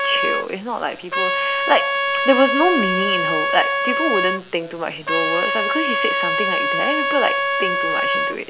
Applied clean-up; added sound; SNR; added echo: none; Trumpet; -2 dB; none.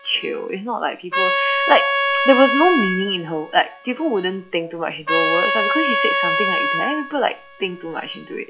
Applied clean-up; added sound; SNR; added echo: classical method log-MMSE.